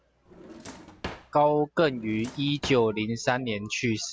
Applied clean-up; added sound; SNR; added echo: none; Drawer open or close; 16 dB; none.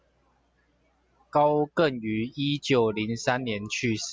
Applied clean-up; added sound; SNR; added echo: none; none; none; none.